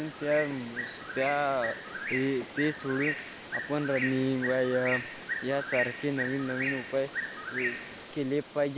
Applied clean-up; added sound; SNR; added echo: none; Bird; 5 dB; none.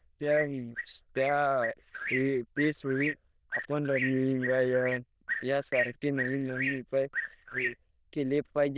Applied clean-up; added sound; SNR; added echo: neural diffusion model UNIVERSE++.